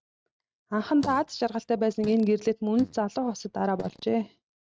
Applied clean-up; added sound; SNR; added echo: neural mask model RNNoise.